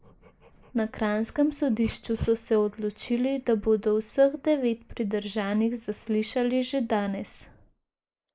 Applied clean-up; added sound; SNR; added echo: neural mask model Resemble Enhance denoiser.